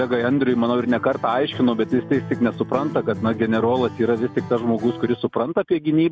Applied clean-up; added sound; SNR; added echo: none; Acoustic guitar; 14 dB; none.